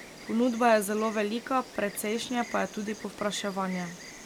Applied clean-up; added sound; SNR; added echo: none; Insect; 15 dB; none.